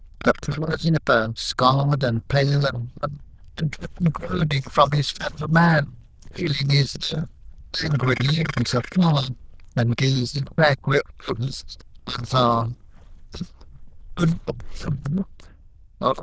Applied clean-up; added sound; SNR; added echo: neural diffusion model UNIVERSE++.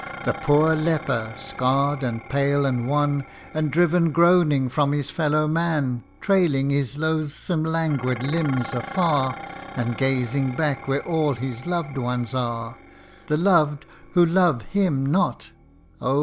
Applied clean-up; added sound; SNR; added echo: none; Dishes, pots, and pans; 17 dB; none.